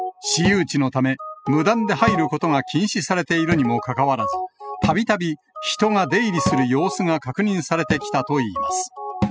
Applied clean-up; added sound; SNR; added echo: classical method spectral subtraction.